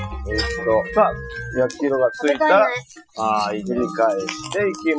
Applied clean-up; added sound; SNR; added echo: classical method Wiener filter.